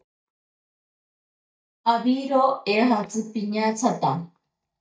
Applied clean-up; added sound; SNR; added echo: neural mask model DeepFilterNet 3.